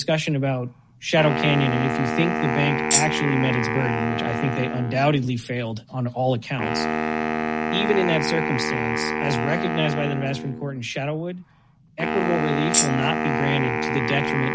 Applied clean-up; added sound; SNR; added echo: none; Wind instrument, woodwind instrument + Tambourine; 1 dB; none.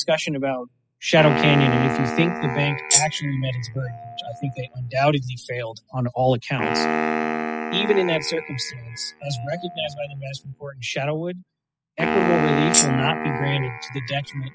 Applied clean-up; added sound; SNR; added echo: classical method spectral subtraction.